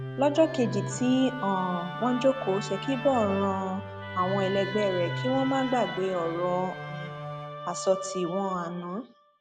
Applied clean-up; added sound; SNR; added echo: none; Musical instrument; 8 dB; none.